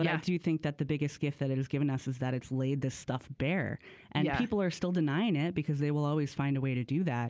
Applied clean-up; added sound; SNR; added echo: none; none; none; none.